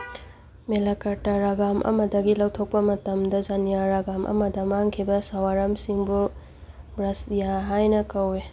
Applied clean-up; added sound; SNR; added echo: none; none; none; none.